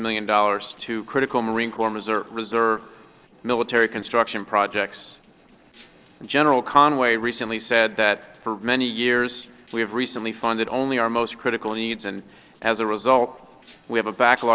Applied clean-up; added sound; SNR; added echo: neural separator model SepFormer DNS4.